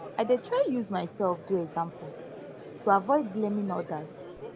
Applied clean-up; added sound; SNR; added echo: none; Crowd; 14 dB; none.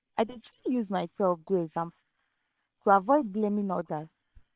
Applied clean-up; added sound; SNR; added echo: neural separator model SepFormer WHAM!.